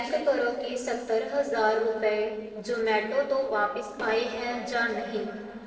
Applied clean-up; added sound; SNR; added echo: neural separator model SepFormer DNS4.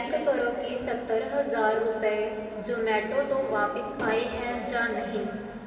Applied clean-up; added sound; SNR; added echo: none; Explosion; 9 dB; reverberation time 2.5 s.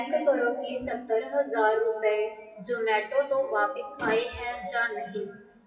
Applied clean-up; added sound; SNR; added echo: classical method WPE with log-MMSE.